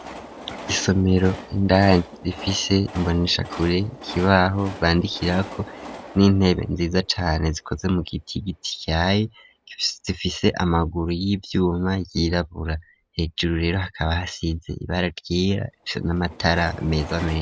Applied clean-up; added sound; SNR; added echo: none; Train; 18 dB; none.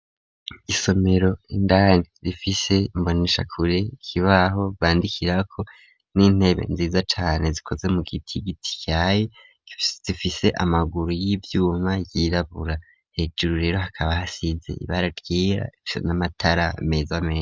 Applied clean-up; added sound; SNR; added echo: none; none; none; none.